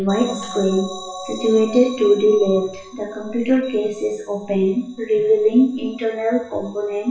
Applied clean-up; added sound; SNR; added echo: classical method WPE with log-MMSE.